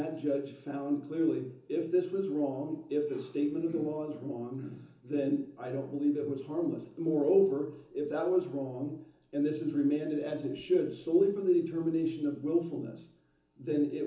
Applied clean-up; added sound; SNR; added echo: none; none; none; reverberation time 0.7 s.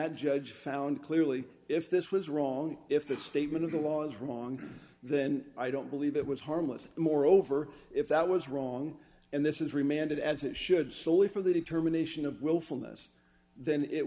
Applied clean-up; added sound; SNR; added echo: none; none; none; none.